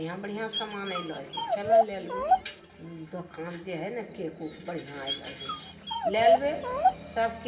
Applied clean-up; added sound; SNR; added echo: none; Dog; -4 dB; reverberation time 2.4 s.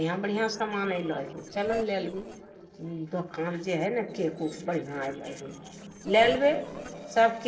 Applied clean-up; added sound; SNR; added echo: neural separator model SepFormer DNS4.